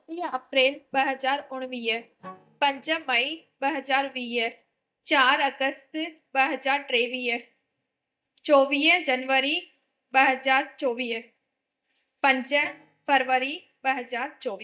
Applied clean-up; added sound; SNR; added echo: neural mask model DeepFilterNet 3.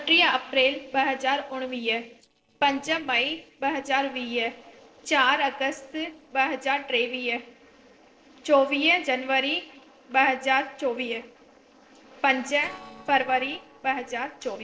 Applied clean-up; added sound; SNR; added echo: neural separator model SepFormer DNS4.